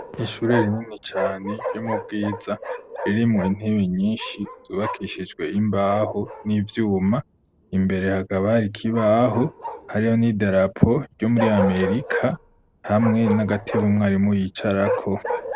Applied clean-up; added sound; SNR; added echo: none; Bark; 10 dB; none.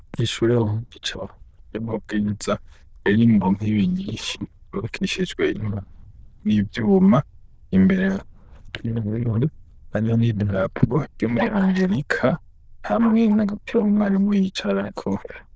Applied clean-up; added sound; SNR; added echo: neural diffusion model UNIVERSE++.